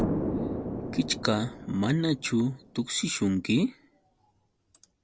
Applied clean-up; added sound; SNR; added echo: none; Explosion; 6 dB; none.